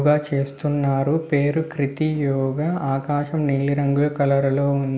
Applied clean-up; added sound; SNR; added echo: none; none; none; none.